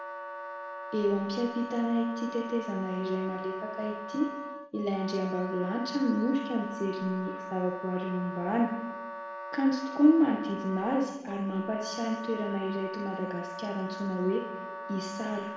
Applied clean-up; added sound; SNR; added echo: none; Wind instrument, woodwind instrument; 9 dB; reverberation time 1.0 s.